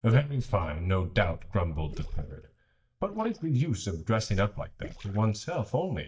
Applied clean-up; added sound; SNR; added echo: neural mask model DeepFilterNet 3.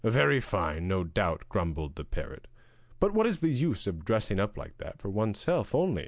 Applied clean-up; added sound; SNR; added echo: none; none; none; none.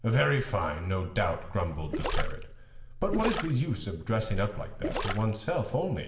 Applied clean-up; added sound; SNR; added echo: none; Gurgling; 7 dB; reverberation time 1.5 s.